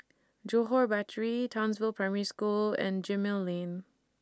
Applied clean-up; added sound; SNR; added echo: none; none; none; none.